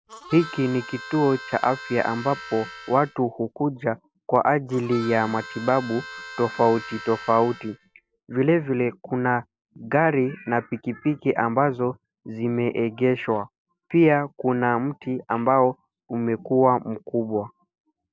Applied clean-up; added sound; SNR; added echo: none; Harmonica; 15 dB; none.